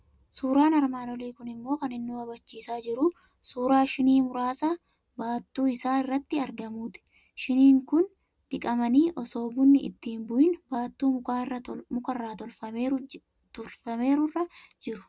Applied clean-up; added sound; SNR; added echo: none; none; none; none.